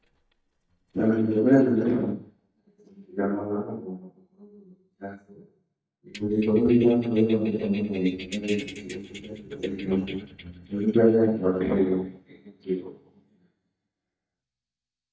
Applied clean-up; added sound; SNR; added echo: neural mask model DeepFilterNet 3.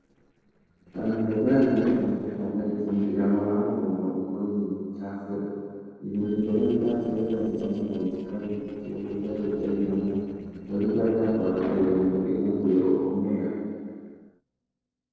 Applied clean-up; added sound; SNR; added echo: neural separator model SepFormer DNS4.